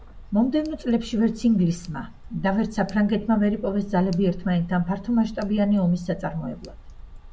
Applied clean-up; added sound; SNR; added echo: none; Tick; 16 dB; none.